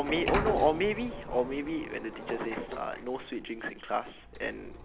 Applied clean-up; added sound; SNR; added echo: none; Sliding door; 6 dB; none.